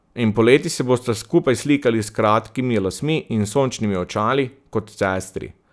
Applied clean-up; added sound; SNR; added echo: none; none; none; none.